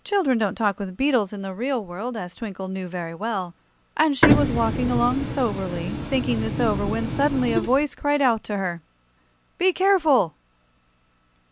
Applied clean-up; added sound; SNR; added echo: none; Printer; 0 dB; none.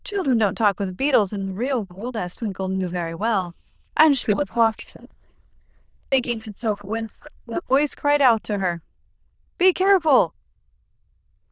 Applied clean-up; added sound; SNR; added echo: neural diffusion model UNIVERSE++.